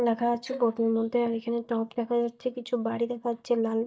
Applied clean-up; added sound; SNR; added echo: neural mask model DeepFilterNet 3.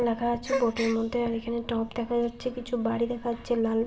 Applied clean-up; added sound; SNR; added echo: none; Gasp; 10 dB; reverberation time 0.5 s.